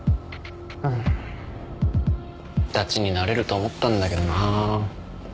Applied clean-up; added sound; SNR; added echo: none; none; none; none.